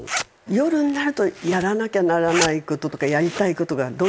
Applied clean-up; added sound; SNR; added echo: none; Zipper (clothing); 11 dB; none.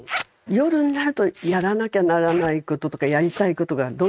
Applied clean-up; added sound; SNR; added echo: neural mask model RNNoise.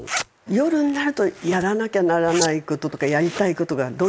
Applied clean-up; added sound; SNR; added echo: neural mask model Resemble Enhance denoiser.